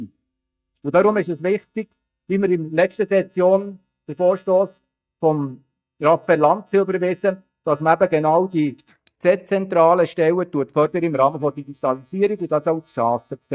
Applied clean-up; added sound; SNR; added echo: neural mask model DeepFilterNet 3.